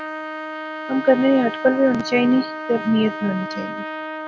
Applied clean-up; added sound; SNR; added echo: none; Trumpet; 9 dB; none.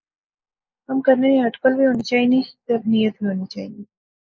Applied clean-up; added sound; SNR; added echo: neural mask model Resemble Enhance denoiser.